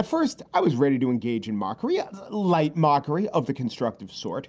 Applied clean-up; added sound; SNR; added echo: none; none; none; none.